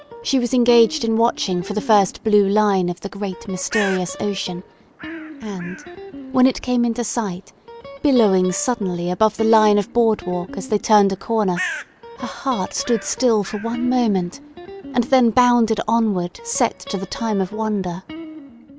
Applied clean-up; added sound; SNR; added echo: none; Bird + Guitar; 15 dB; none.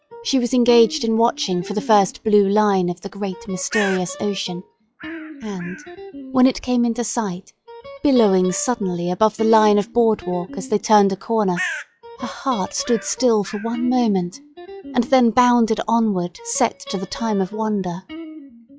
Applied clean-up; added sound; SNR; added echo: classical method log-MMSE.